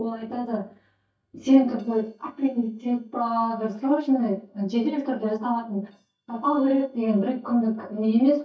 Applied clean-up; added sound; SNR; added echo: neural mask model DeepFilterNet 3.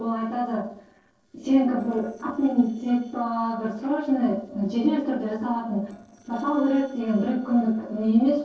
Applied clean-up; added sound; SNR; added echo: neural separator model SepFormer DNS4.